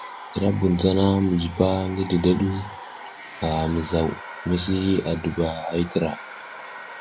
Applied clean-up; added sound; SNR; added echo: none; Domestic sounds, home sounds; 15 dB; none.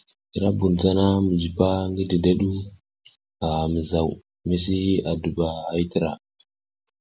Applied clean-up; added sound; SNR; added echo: none; none; none; none.